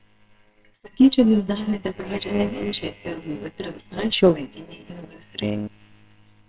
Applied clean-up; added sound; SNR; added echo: neural separator model SepFormer WHAMR!.